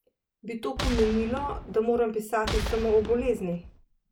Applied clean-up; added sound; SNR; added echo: none; Boom; 6 dB; none.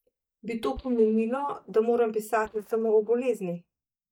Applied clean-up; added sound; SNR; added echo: neural mask model DeepFilterNet 3.